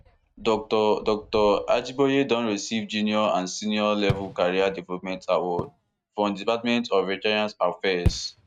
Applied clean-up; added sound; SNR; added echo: neural mask model RNNoise.